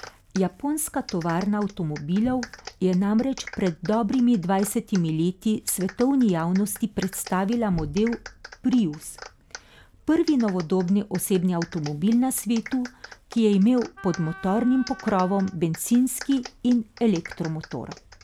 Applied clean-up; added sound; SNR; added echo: none; Clapping + Wind instrument, woodwind instrument; 19 dB; none.